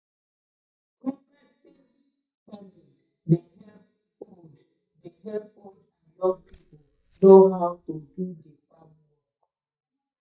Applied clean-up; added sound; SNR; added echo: neural mask model DeepFilterNet 3.